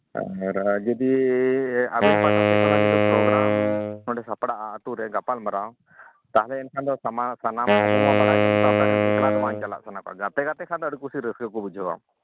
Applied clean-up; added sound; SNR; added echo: none; Wind instrument, woodwind instrument; -4 dB; none.